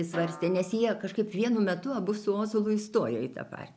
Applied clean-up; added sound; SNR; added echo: none; Snare drum; 19 dB; none.